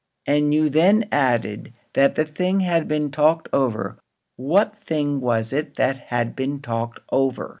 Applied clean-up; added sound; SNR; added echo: none; none; none; none.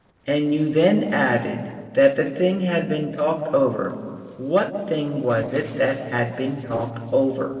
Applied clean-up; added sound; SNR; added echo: neural separator model SepFormer DNS4.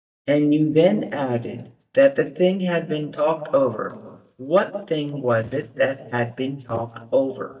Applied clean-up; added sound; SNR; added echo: neural mask model DeepFilterNet 3.